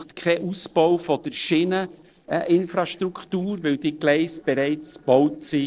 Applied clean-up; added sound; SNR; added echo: neural separator model SepFormer DNS4.